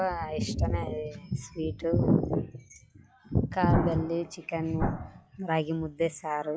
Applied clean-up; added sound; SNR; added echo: classical method log-MMSE.